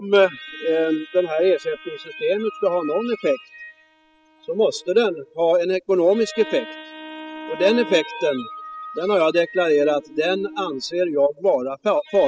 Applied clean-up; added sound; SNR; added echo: classical method spectral subtraction.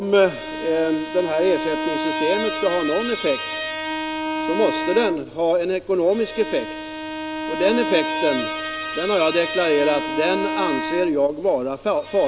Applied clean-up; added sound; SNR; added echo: none; Bowed string instrument; 5 dB; none.